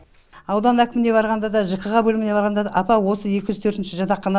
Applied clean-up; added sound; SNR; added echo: none; none; none; none.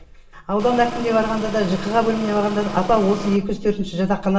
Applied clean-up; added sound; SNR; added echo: none; Engine; 11 dB; reverberation time 0.8 s.